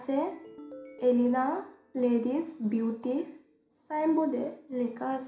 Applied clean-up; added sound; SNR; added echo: none; Ringtone; 19 dB; reverberation time 0.5 s.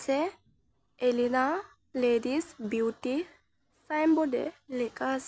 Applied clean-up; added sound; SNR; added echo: none; none; none; none.